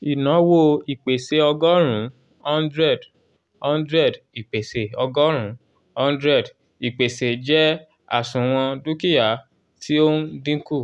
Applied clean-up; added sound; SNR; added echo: none; none; none; none.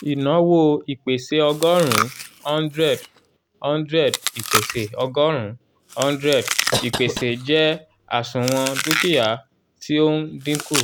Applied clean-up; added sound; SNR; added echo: none; Chewing, mastication + Cough; 8 dB; none.